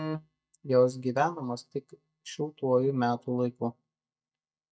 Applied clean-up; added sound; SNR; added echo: neural mask model DeepFilterNet 3.